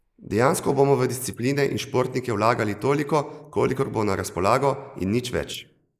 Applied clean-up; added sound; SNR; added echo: neural mask model Resemble Enhance denoiser.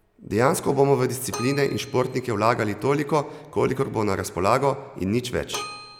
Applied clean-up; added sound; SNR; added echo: none; Keyboard (musical); 19 dB; none.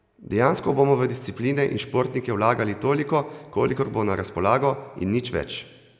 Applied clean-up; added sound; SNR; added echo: none; none; none; none.